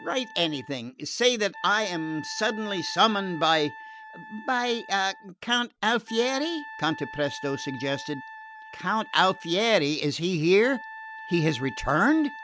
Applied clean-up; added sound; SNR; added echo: none; Wind instrument, woodwind instrument; 16 dB; none.